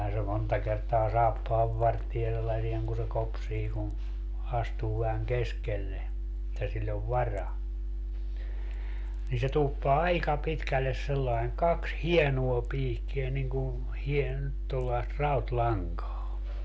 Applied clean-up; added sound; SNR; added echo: none; none; none; none.